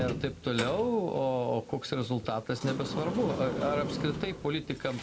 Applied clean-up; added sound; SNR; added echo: none; Sliding door; 7 dB; reverberation time 1.1 s.